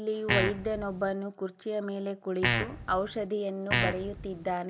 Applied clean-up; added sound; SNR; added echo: none; Fart; -1 dB; none.